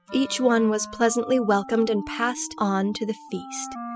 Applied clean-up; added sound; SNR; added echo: classical method spectral subtraction.